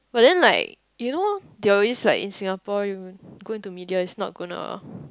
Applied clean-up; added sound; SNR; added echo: none; none; none; none.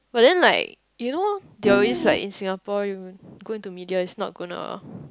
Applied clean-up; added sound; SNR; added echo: none; Piano; 2 dB; none.